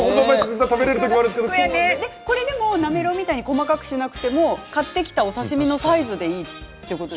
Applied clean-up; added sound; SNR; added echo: none; none; none; none.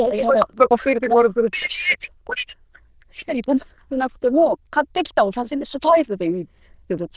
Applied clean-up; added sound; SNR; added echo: neural diffusion model UNIVERSE++.